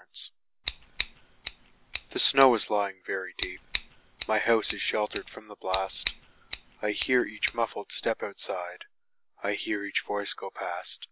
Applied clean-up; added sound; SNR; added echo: none; Scissors; 9 dB; none.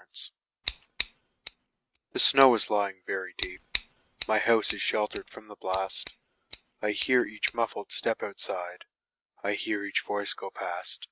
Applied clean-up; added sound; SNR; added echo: neural mask model RNNoise.